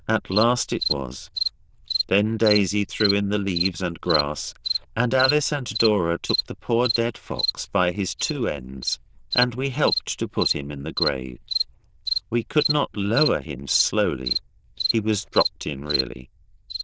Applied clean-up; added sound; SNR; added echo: neural diffusion model UNIVERSE++.